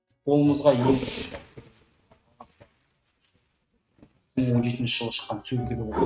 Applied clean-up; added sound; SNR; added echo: neural mask model RNNoise.